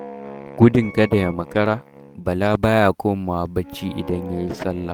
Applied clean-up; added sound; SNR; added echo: neural mask model RNNoise.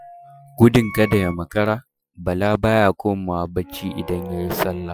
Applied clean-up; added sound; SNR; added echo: classical method Wiener filter.